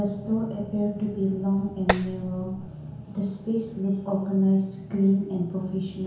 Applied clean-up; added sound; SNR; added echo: none; Tap; 3 dB; reverberation time 1.0 s.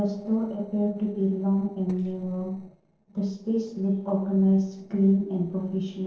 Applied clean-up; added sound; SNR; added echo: neural separator model SepFormer DNS4.